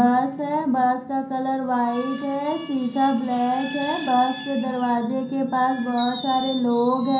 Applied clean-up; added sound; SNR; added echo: none; Screech; 16 dB; reverberation time 0.6 s.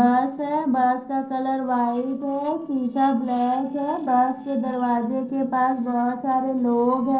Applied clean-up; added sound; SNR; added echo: neural separator model SepFormer DNS4.